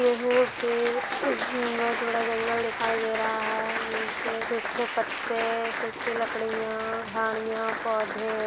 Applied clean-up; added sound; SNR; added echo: none; Applause; 4 dB; none.